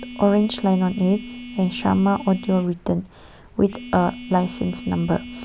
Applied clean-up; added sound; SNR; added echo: none; Telephone; 15 dB; none.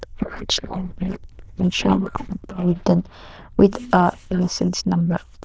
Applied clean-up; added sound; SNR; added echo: neural diffusion model UNIVERSE++.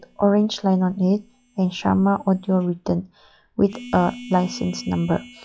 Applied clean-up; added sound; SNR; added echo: classical method log-MMSE.